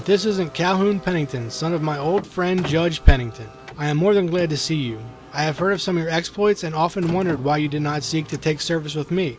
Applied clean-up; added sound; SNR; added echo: none; Car; 18 dB; none.